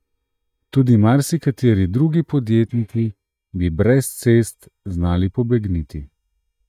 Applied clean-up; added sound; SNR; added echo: neural mask model DeepFilterNet 3.